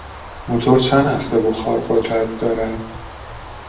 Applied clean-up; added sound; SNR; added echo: none; Bird; 14 dB; reverberation time 0.6 s.